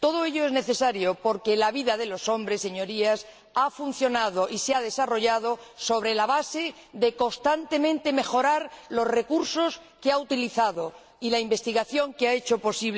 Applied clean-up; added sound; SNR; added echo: none; none; none; none.